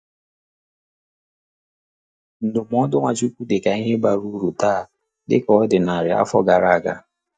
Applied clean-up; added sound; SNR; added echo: neural mask model DeepFilterNet 3.